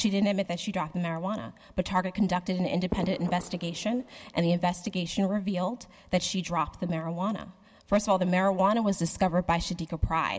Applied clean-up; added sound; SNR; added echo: none; Fireworks; 13 dB; none.